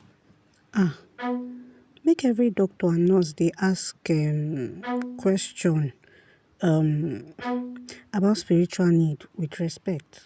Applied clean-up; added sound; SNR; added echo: none; Bowed string instrument; 9 dB; none.